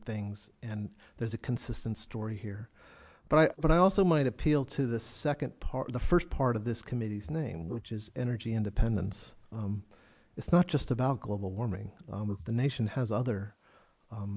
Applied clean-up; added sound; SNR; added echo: neural mask model Resemble Enhance denoiser.